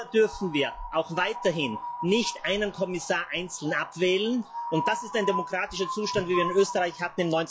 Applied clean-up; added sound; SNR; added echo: classical method log-MMSE.